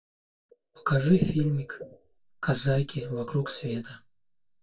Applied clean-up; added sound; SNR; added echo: neural mask model DeepFilterNet 3.